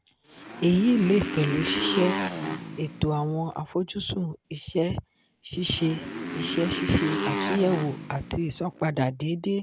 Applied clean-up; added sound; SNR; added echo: none; Motorcycle; 5 dB; none.